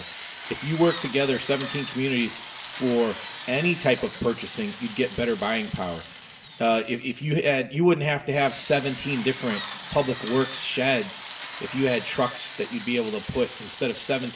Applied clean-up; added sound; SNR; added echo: none; Drill; 10 dB; reverberation time 0.7 s.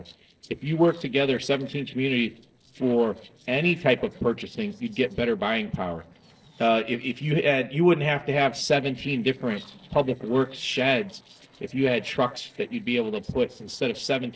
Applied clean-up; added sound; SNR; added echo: neural separator model SepFormer DNS4.